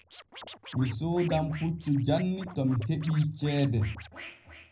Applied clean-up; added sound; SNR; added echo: none; Scratching (performance technique); 17 dB; reverberation time 0.4 s.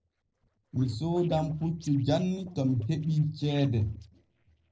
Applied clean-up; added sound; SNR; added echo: neural separator model SepFormer DNS4.